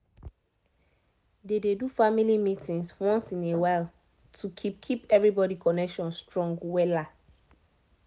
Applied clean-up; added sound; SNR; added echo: none; none; none; none.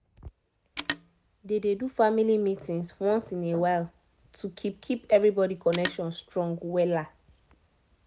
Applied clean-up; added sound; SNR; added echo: none; Telephone; 15 dB; none.